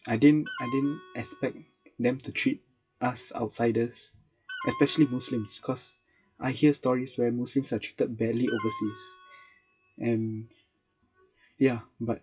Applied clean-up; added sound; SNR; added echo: classical method WPE with log-MMSE.